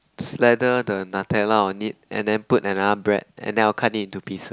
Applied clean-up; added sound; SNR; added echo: none; none; none; none.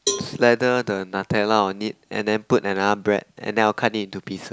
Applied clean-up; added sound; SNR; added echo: none; Cowbell; 12 dB; none.